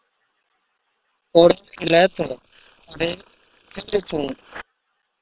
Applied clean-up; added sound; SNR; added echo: neural separator model SepFormer WHAM!.